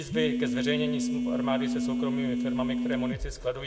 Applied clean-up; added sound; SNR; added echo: none; Telephone; -3 dB; reverberation time 1.1 s.